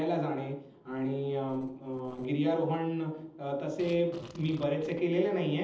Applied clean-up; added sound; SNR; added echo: neural separator model SepFormer DNS4.